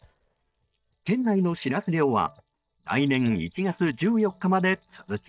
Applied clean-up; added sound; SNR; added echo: neural mask model DeepFilterNet 3.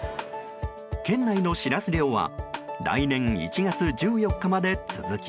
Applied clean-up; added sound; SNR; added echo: none; none; none; none.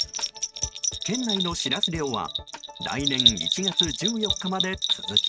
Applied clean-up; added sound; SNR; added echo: neural mask model RNNoise.